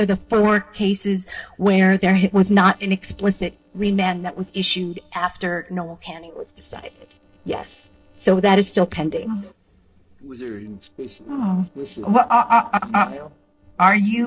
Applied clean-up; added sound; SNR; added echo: neural separator model SepFormer DNS4.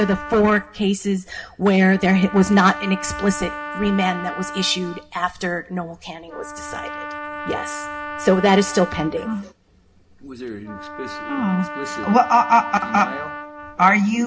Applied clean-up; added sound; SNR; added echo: none; Trumpet; 12 dB; reverberation time 0.3 s.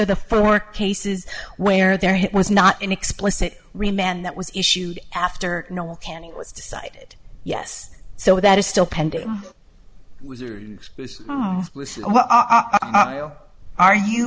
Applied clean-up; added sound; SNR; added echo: none; none; none; none.